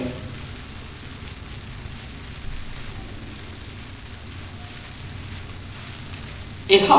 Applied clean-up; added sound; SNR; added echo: none; Rain; 11 dB; reverberation time 0.9 s.